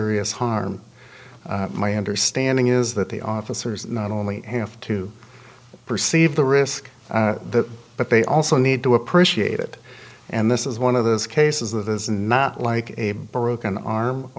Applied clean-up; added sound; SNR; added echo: none; none; none; none.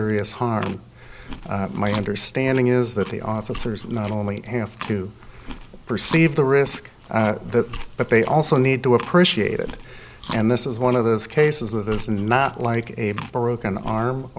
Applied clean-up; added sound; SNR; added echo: none; Chewing, mastication; 16 dB; none.